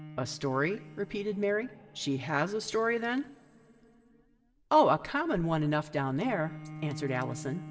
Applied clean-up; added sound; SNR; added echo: none; Bowed string instrument; 17 dB; reverberation time 2.0 s.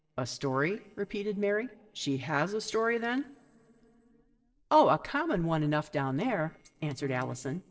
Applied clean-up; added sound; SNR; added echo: neural separator model SepFormer DNS4.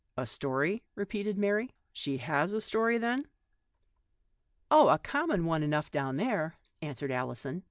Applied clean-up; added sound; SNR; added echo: none; none; none; none.